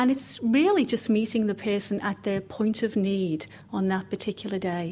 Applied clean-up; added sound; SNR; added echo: none; none; none; none.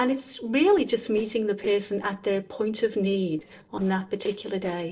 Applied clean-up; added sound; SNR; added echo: neural separator model SepFormer DNS4.